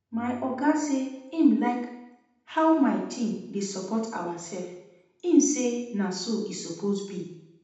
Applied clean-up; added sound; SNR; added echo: none; none; none; reverberation time 0.8 s.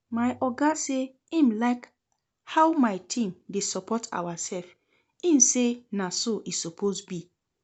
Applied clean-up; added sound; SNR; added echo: none; none; none; none.